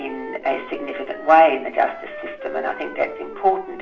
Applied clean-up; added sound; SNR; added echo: none; Wind instrument, woodwind instrument; 14 dB; reverberation time 0.4 s.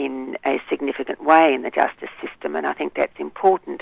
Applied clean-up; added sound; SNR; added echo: none; none; none; none.